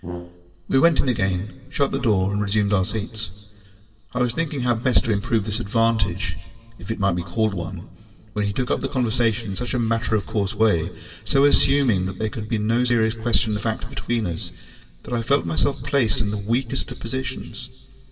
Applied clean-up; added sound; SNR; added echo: none; Brass instrument; 14 dB; reverberation time 1.9 s.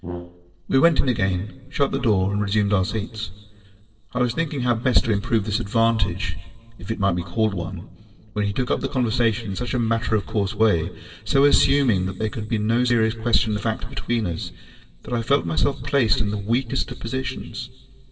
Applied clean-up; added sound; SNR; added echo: neural separator model SepFormer DNS4.